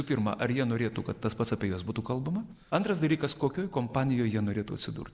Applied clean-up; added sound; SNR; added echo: none; none; none; none.